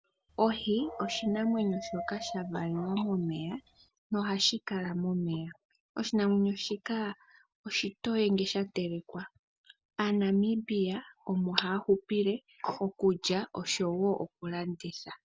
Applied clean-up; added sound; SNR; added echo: none; Dog; 13 dB; none.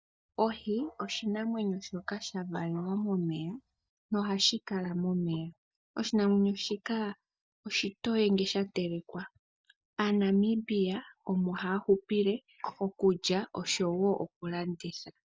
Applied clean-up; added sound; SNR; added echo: neural mask model DeepFilterNet 3.